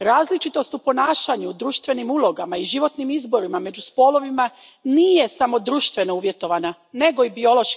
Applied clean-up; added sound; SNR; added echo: none; none; none; none.